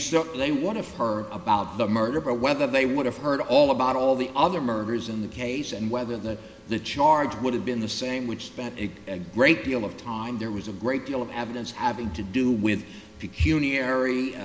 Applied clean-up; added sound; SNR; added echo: none; none; none; none.